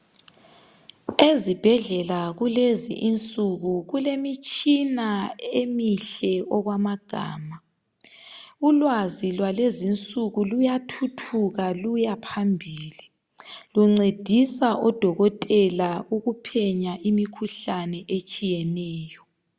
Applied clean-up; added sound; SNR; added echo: none; none; none; none.